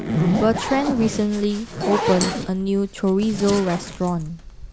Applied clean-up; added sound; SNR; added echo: none; Zipper (clothing); 4 dB; none.